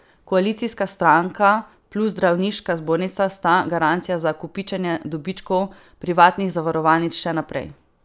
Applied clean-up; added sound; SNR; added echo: none; none; none; none.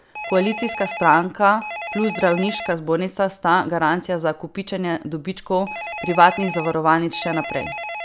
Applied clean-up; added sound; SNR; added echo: none; Telephone; 12 dB; none.